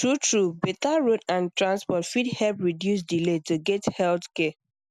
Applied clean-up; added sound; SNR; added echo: none; none; none; none.